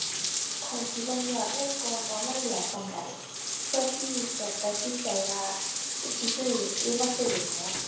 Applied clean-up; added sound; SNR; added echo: none; Bathtub (filling or washing); -2 dB; reverberation time 0.6 s.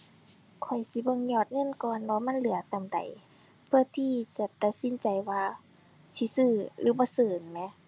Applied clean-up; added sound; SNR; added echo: none; none; none; none.